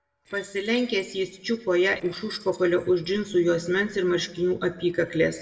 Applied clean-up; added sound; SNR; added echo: neural separator model SepFormer DNS4.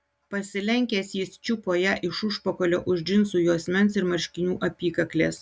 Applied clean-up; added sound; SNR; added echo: none; none; none; none.